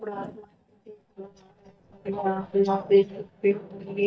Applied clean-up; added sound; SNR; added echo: neural mask model DeepFilterNet 3.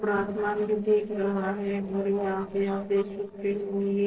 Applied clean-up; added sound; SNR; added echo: neural separator model SepFormer DNS4.